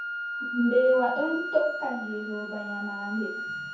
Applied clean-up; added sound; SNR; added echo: none; Wind instrument, woodwind instrument; 6 dB; reverberation time 0.6 s.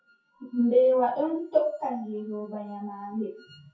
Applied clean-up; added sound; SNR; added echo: classical method WPE with log-MMSE.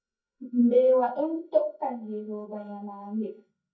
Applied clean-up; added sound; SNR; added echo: neural mask model DeepFilterNet 3.